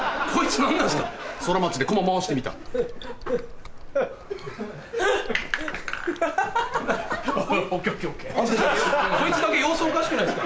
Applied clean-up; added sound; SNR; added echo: none; Computer keyboard; 13 dB; none.